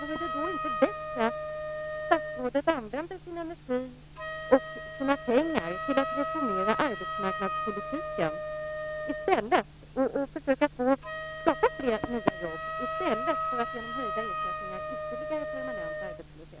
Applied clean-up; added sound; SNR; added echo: none; Wind instrument, woodwind instrument; 5 dB; none.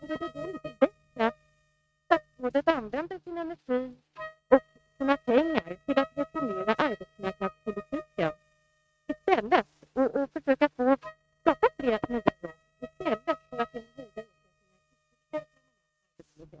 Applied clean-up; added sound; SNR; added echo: neural mask model RNNoise.